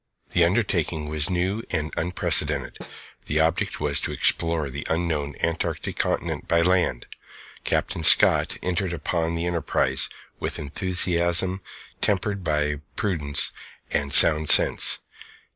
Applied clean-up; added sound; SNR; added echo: neural mask model Resemble Enhance denoiser.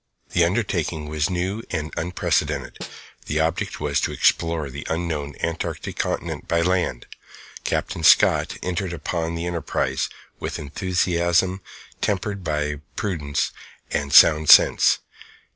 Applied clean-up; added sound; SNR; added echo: none; Snare drum; 16 dB; none.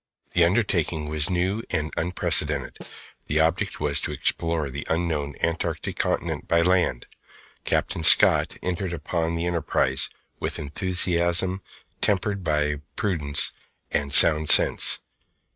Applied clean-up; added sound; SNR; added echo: neural mask model RNNoise.